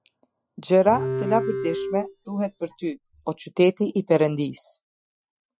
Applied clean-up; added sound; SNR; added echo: classical method Wiener filter.